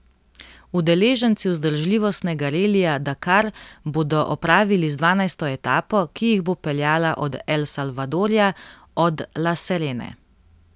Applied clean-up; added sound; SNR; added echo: none; none; none; none.